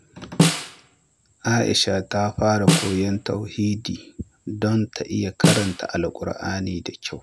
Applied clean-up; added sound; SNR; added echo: none; Snare drum; 0 dB; none.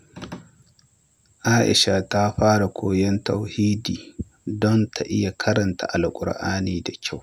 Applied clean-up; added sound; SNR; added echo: none; none; none; none.